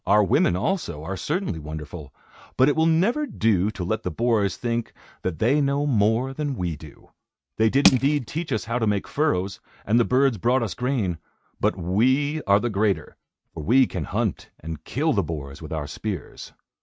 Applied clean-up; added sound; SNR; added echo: neural mask model RNNoise.